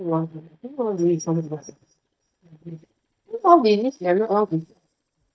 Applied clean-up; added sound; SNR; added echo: neural mask model DeepFilterNet 3.